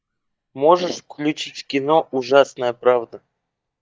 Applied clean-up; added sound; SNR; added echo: neural mask model DeepFilterNet 3.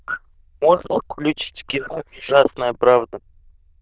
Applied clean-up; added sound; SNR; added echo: neural diffusion model UNIVERSE++.